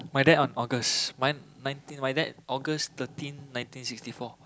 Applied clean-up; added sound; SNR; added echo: none; none; none; none.